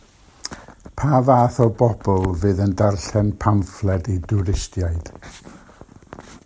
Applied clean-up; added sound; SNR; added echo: none; none; none; none.